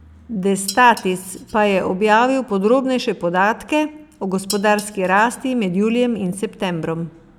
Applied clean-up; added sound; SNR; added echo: none; Dishes, pots, and pans; 17 dB; none.